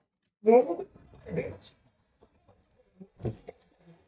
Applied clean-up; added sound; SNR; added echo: neural mask model DeepFilterNet 3.